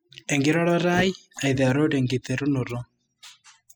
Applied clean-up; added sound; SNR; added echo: classical method spectral subtraction.